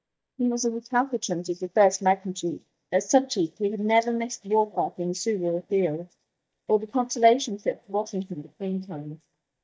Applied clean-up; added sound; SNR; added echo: neural mask model DeepFilterNet 3.